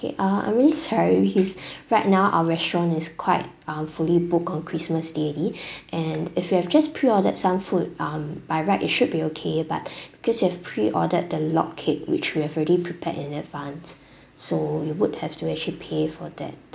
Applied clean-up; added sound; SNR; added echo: none; none; none; none.